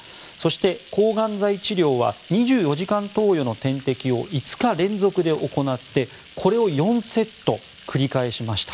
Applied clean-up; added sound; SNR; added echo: neural mask model Resemble Enhance denoiser.